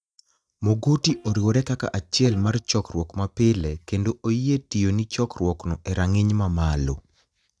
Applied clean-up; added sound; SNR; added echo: neural mask model DeepFilterNet 3.